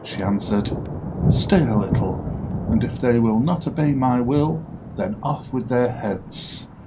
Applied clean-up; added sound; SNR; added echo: none; Thunder; 5 dB; reverberation time 0.3 s.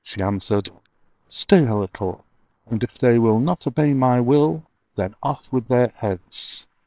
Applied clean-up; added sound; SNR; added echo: neural separator model SepFormer WHAMR!.